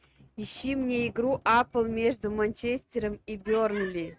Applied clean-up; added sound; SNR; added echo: neural mask model RNNoise.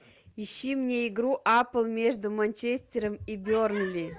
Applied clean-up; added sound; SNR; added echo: none; none; none; none.